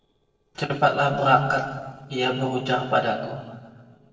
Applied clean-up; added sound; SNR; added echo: neural separator model SepFormer DNS4.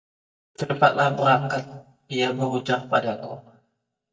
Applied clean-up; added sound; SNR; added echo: neural mask model DeepFilterNet 3.